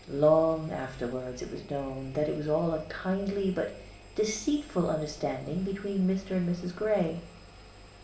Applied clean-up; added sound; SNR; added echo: none; Engine; 19 dB; reverberation time 0.5 s.